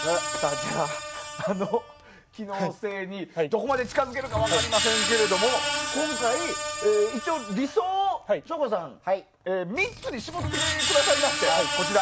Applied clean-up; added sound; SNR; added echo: none; Screech; 3 dB; none.